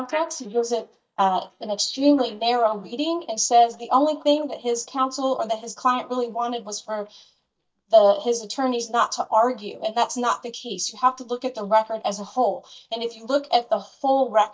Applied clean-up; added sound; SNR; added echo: neural mask model DeepFilterNet 3.